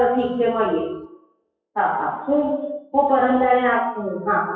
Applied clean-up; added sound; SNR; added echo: classical method WPE with log-MMSE.